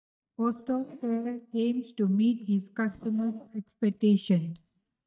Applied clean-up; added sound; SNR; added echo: neural mask model DeepFilterNet 3.